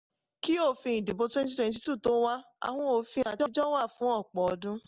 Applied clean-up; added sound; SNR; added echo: none; none; none; none.